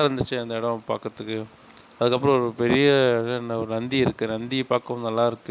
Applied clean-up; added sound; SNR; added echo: none; none; none; none.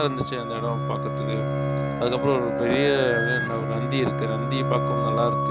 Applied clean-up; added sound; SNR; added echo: none; Wind instrument, woodwind instrument + Bowed string instrument; -1 dB; none.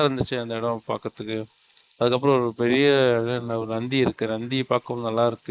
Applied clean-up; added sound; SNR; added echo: neural mask model Resemble Enhance denoiser.